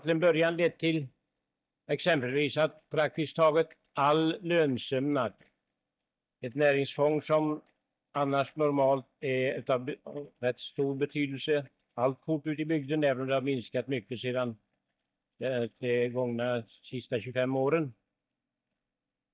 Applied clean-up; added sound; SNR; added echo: neural mask model DeepFilterNet 3.